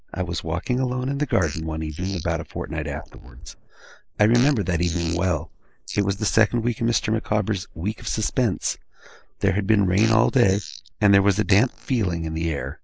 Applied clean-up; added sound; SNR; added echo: neural mask model Resemble Enhance denoiser.